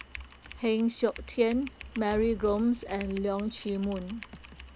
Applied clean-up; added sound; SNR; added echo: none; Door + Typing; 15 dB; none.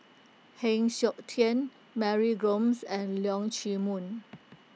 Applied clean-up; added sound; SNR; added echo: none; none; none; none.